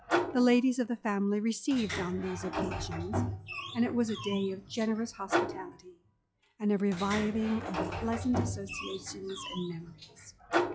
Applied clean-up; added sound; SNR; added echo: classical method log-MMSE.